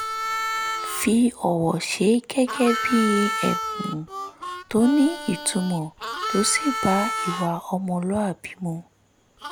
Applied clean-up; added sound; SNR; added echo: none; Harmonica; 7 dB; none.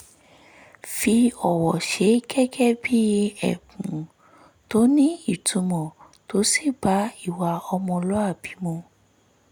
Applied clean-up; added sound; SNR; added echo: none; none; none; none.